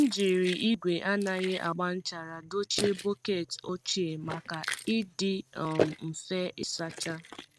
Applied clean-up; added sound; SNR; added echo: neural mask model RNNoise.